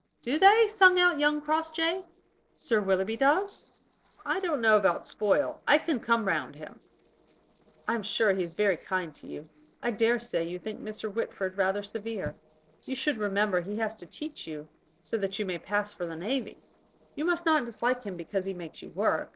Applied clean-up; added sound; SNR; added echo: neural separator model SepFormer DNS4.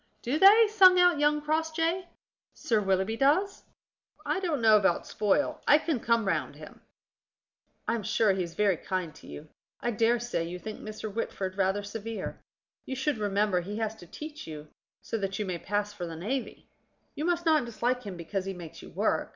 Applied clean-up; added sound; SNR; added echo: none; none; none; none.